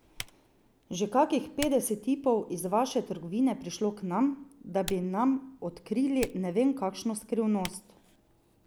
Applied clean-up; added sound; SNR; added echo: none; Typing; 18 dB; none.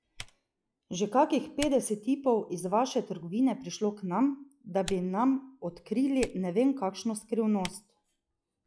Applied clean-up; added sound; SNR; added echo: classical method log-MMSE.